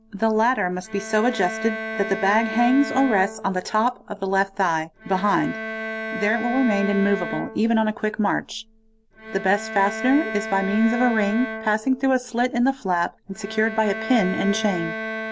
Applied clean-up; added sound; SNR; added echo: none; Bowed string instrument; 9 dB; none.